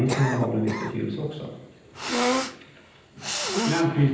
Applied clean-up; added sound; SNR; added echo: none; Cough; 3 dB; reverberation time 0.9 s.